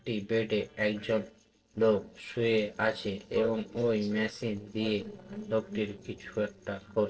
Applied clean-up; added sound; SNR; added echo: neural separator model SepFormer DNS4.